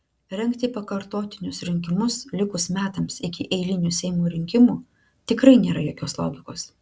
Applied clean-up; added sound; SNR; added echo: none; none; none; none.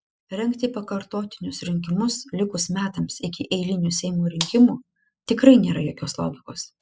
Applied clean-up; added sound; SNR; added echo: classical method spectral subtraction.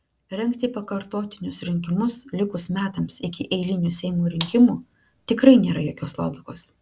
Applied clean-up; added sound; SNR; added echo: none; Gunshot, gunfire; 13 dB; none.